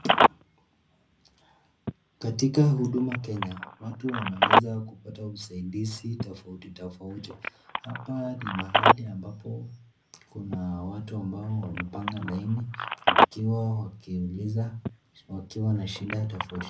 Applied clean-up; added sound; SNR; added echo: none; Telephone; -2 dB; reverberation time 0.4 s.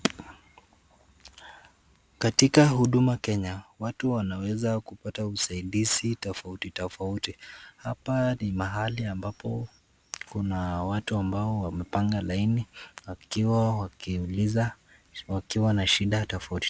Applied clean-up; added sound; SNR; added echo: none; none; none; none.